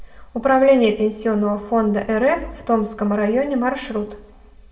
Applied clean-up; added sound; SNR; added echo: none; none; none; reverberation time 0.6 s.